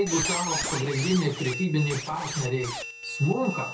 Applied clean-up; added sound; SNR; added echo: none; Squeak; 6 dB; reverberation time 0.2 s.